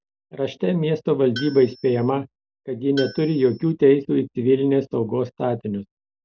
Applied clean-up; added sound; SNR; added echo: none; Tools; 16 dB; none.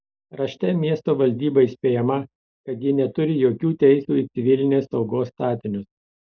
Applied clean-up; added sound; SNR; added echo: neural mask model Resemble Enhance denoiser.